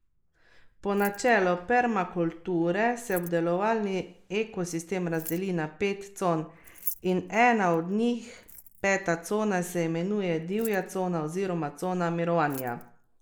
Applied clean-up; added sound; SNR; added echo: neural mask model Resemble Enhance denoiser.